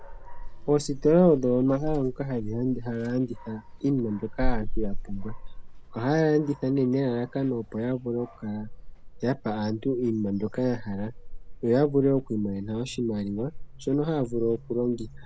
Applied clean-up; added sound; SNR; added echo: none; Dog; 7 dB; none.